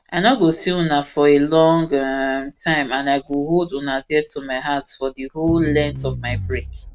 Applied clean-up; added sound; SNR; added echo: neural mask model RNNoise.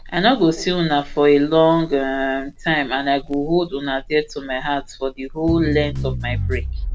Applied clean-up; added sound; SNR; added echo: none; Crackle; 9 dB; none.